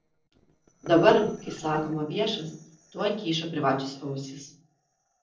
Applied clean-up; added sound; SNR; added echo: neural separator model SepFormer DNS4.